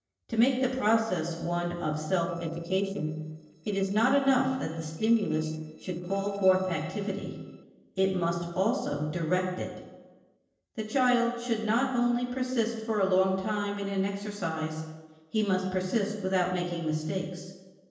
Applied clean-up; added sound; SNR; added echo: neural separator model SepFormer DNS4.